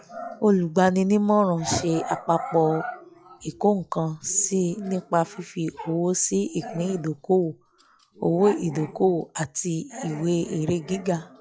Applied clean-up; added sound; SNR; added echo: classical method log-MMSE.